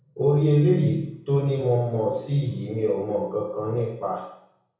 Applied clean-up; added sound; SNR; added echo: none; none; none; reverberation time 0.6 s.